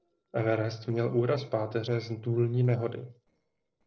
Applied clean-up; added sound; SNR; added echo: neural separator model SepFormer DNS4.